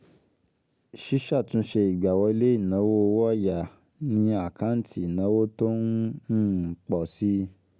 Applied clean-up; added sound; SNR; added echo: none; none; none; none.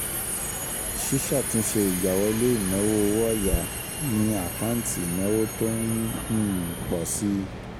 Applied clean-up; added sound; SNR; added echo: none; Subway, metro, underground; 5 dB; none.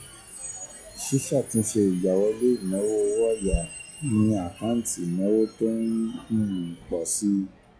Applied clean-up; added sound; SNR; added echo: classical method log-MMSE.